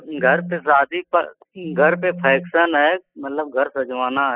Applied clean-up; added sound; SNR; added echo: classical method spectral subtraction.